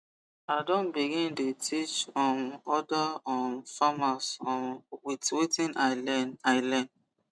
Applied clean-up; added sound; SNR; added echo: none; none; none; none.